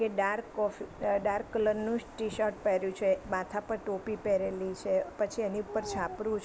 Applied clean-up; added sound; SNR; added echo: none; none; none; none.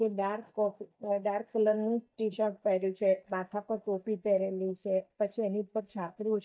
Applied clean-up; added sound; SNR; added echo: neural mask model DeepFilterNet 3.